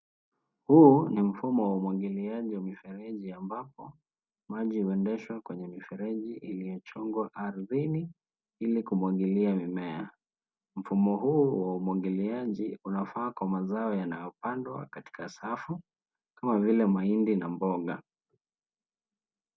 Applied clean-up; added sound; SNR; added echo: none; none; none; none.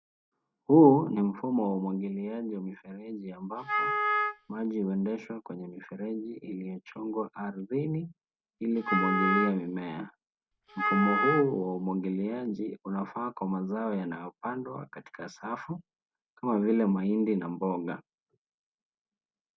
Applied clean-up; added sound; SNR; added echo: none; Wind instrument, woodwind instrument; 1 dB; none.